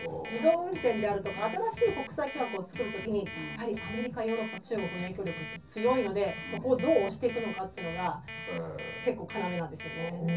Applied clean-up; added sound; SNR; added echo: none; Alarm; 11 dB; reverberation time 0.3 s.